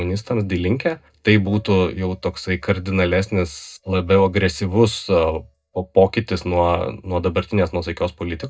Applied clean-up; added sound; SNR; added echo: neural mask model DeepFilterNet 3.